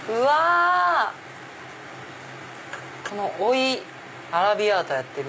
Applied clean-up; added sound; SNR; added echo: none; none; none; none.